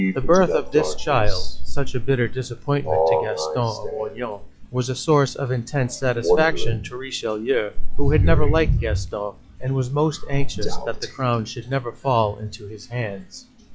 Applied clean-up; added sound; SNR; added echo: classical method log-MMSE.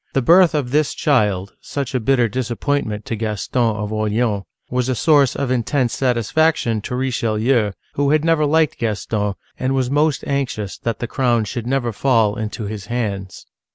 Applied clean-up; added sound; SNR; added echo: none; none; none; none.